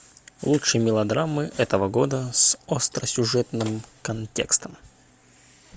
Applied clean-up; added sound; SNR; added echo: none; none; none; none.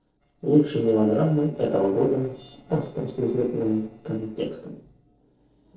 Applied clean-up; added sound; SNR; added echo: neural separator model SepFormer DNS4.